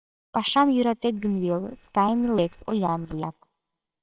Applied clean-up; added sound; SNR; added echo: neural separator model SepFormer WHAMR!.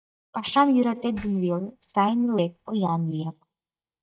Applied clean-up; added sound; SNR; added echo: neural mask model DeepFilterNet 3.